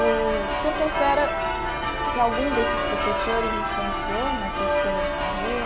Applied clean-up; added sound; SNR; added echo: none; Church bell; -3 dB; none.